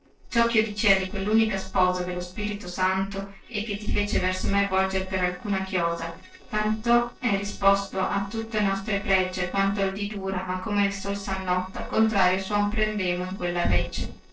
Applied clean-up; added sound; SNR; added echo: neural separator model SepFormer DNS4.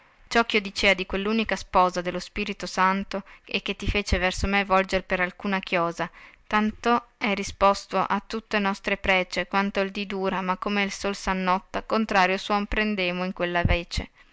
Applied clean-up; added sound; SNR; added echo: none; none; none; none.